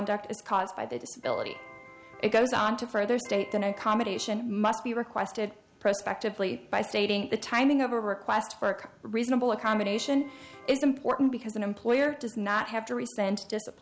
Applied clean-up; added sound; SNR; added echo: none; Electric guitar; 18 dB; none.